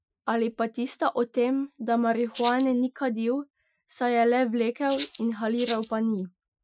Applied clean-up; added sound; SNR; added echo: classical method Wiener filter.